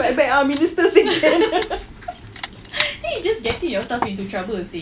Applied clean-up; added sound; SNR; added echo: none; Wood; 14 dB; none.